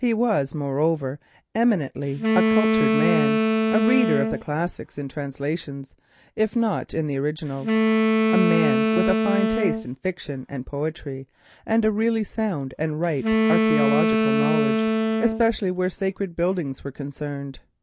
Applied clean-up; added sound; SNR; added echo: none; Wind instrument, woodwind instrument; -3 dB; none.